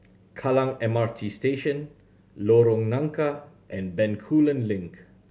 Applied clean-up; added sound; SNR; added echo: none; none; none; none.